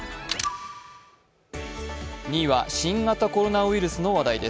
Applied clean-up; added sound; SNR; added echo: none; none; none; none.